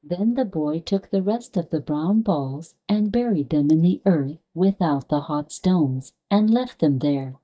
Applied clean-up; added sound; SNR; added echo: neural mask model DeepFilterNet 3.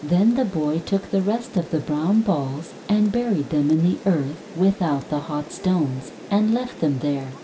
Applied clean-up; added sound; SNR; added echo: none; Rain; 18 dB; reverberation time 0.4 s.